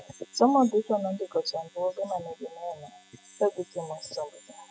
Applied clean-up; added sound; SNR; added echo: classical method spectral subtraction.